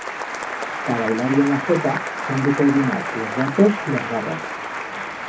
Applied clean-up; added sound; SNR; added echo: none; Applause; 5 dB; reverberation time 0.3 s.